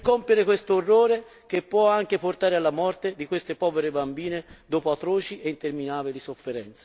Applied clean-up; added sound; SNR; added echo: none; none; none; none.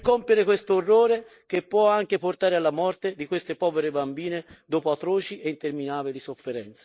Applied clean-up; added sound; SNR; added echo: neural mask model Resemble Enhance denoiser.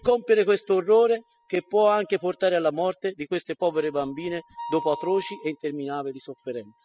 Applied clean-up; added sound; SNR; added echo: classical method spectral subtraction.